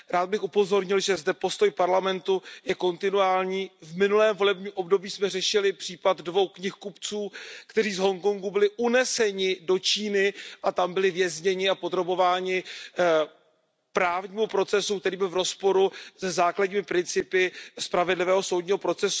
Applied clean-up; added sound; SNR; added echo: none; none; none; none.